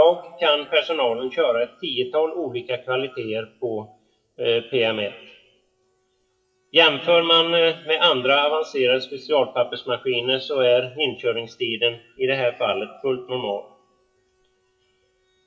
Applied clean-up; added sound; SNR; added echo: classical method WPE with log-MMSE.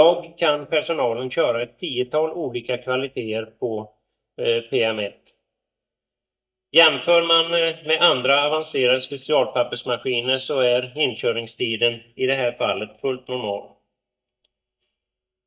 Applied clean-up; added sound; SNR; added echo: neural mask model DeepFilterNet 3.